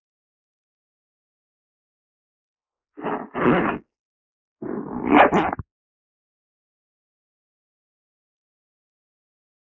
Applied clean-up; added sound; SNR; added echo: neural mask model Resemble Enhance denoiser.